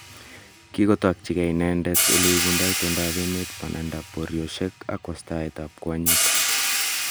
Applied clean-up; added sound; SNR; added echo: none; Hi-hat; 0 dB; none.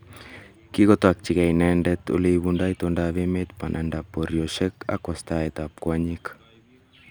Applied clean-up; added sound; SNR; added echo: none; none; none; none.